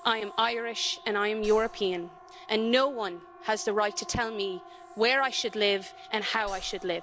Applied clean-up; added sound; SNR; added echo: none; Breathing + Siren; 18 dB; none.